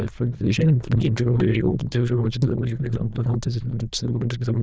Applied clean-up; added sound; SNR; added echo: neural diffusion model UNIVERSE++.